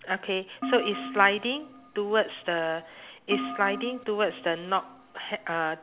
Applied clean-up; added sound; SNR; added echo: none; Keyboard (musical); 11 dB; none.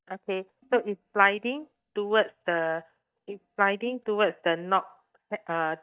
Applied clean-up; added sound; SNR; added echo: neural mask model DeepFilterNet 3.